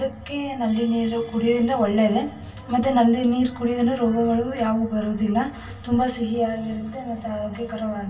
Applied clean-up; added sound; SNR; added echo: none; none; none; reverberation time 0.2 s.